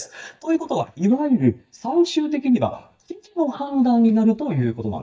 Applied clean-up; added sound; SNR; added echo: neural mask model DeepFilterNet 3.